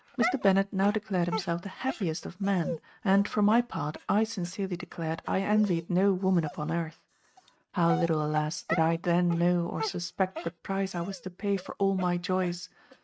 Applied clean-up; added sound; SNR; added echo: neural mask model RNNoise.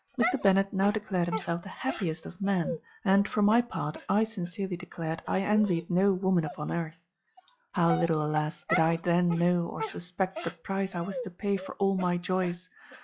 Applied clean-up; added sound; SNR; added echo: classical method log-MMSE.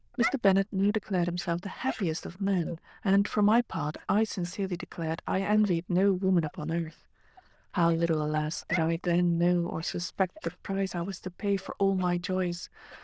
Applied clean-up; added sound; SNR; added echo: neural diffusion model UNIVERSE++.